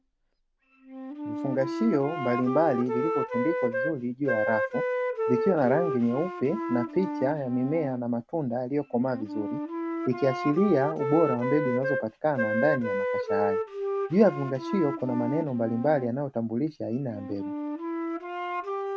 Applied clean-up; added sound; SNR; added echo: none; Wind instrument, woodwind instrument; 4 dB; none.